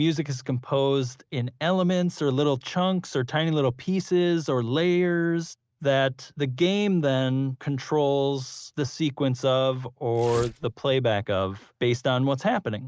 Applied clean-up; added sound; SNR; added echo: neural mask model RNNoise.